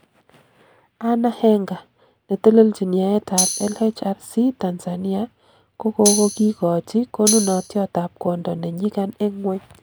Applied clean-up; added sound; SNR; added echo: none; Tambourine; 3 dB; none.